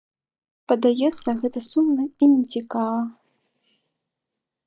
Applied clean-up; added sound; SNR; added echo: neural mask model DeepFilterNet 3.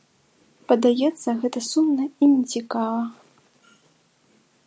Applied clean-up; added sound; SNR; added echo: none; none; none; none.